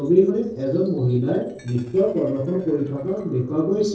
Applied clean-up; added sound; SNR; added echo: neural separator model SepFormer DNS4.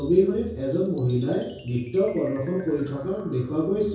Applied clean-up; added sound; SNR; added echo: none; Chime; -1 dB; reverberation time 0.6 s.